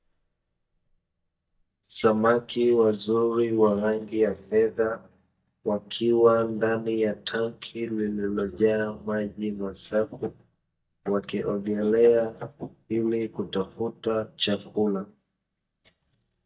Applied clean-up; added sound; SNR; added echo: neural mask model DeepFilterNet 3.